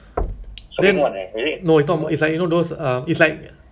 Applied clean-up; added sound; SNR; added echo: none; Knock; 14 dB; none.